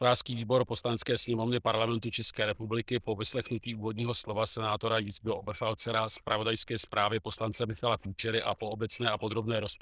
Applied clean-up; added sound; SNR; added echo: neural diffusion model UNIVERSE++.